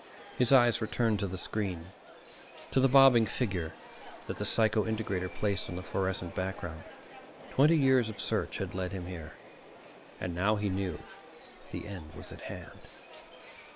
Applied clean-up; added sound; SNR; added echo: none; Subway, metro, underground; 18 dB; none.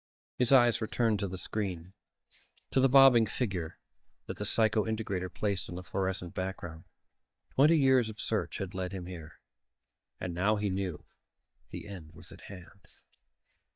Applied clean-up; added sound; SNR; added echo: neural mask model DeepFilterNet 3.